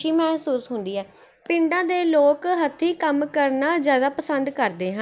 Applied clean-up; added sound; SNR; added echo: none; none; none; none.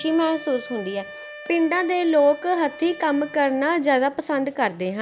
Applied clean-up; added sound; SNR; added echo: none; Wind instrument, woodwind instrument; 18 dB; none.